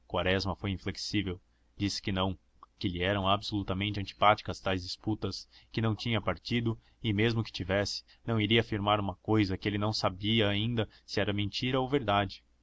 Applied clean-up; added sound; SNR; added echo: none; none; none; none.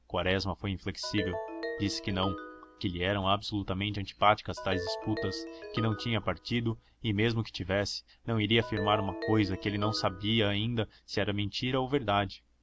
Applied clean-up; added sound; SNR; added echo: none; Ringtone; 9 dB; none.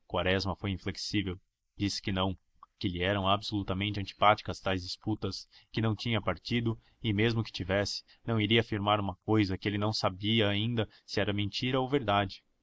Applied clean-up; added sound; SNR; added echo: neural mask model Resemble Enhance denoiser.